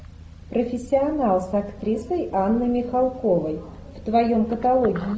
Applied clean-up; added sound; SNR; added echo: none; none; none; none.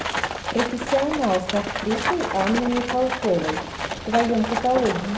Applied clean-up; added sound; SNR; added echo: none; Livestock, farm animals, working animals; 5 dB; none.